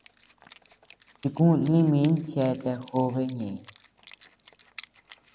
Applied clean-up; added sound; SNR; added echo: none; Wind instrument, woodwind instrument; 20 dB; none.